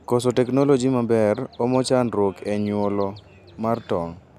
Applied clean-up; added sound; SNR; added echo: none; none; none; none.